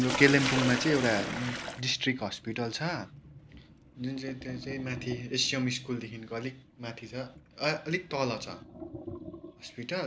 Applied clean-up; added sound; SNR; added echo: none; Sink (filling or washing); 8 dB; none.